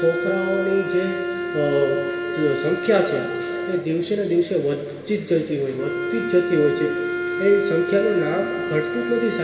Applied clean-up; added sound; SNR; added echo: none; Wind instrument, woodwind instrument; 5 dB; reverberation time 2.4 s.